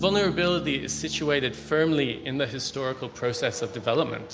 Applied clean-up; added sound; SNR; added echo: none; Bass guitar; 15 dB; none.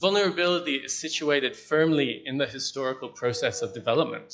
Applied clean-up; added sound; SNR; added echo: classical method log-MMSE.